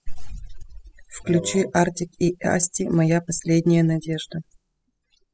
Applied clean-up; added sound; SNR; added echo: classical method spectral subtraction.